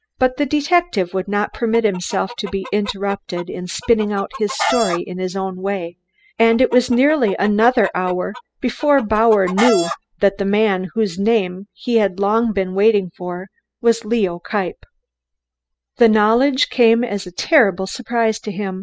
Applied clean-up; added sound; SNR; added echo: classical method spectral subtraction.